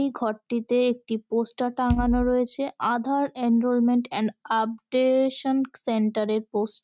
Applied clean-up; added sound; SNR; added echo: neural mask model RNNoise.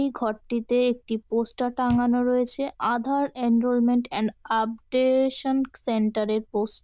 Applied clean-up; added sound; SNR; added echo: neural diffusion model UNIVERSE++.